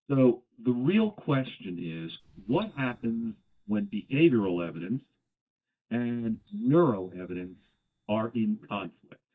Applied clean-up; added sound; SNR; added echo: neural mask model DeepFilterNet 3.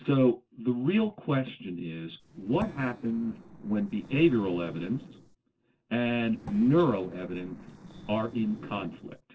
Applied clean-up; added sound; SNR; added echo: neural separator model SepFormer DNS4.